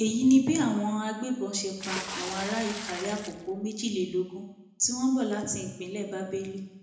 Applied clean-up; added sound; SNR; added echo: none; Water / Splash, splatter; 9 dB; reverberation time 0.9 s.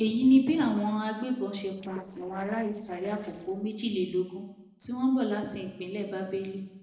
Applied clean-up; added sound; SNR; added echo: neural separator model SepFormer DNS4.